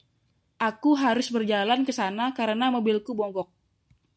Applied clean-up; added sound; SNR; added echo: none; none; none; none.